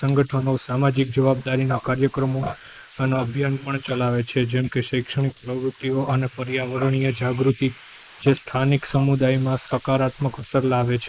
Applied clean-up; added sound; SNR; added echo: neural mask model Resemble Enhance denoiser.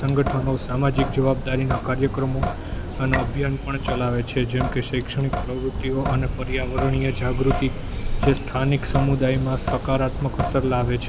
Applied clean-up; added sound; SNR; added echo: none; Drip / Sink (filling or washing); 3 dB; none.